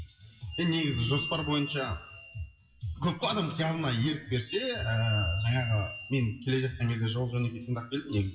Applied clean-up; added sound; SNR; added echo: classical method WPE with log-MMSE.